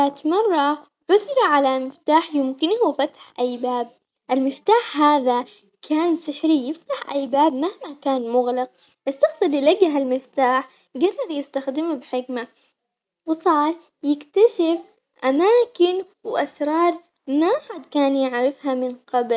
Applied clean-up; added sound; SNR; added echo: none; none; none; none.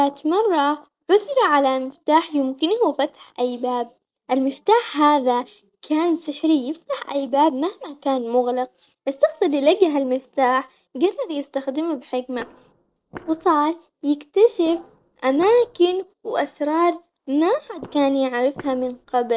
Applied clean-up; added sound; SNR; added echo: neural separator model SepFormer DNS4.